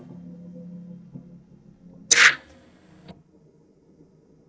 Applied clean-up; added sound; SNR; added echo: neural mask model DeepFilterNet 3.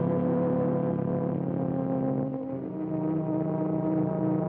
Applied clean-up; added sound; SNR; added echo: none; none; none; none.